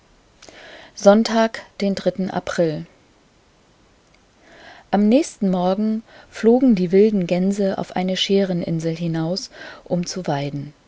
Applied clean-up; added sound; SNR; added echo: none; none; none; none.